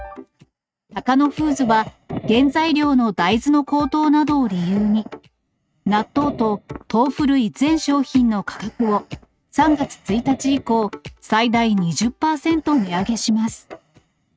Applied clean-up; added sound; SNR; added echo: neural mask model RNNoise.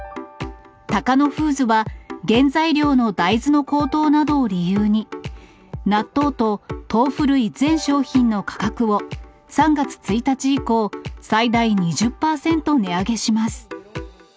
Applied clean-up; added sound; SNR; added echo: none; none; none; none.